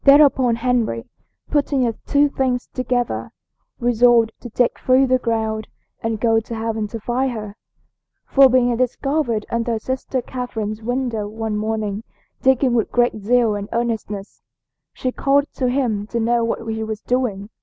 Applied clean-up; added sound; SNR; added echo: none; none; none; none.